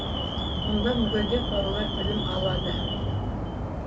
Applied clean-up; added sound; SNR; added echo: none; Alarm; -3 dB; reverberation time 1.8 s.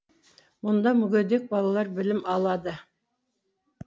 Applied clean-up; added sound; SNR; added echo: none; none; none; none.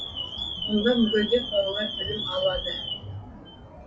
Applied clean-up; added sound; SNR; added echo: classical method WPE with log-MMSE.